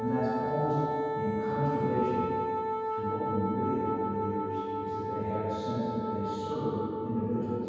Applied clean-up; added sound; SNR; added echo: none; Wind instrument, woodwind instrument; 1 dB; reverberation time 2.1 s.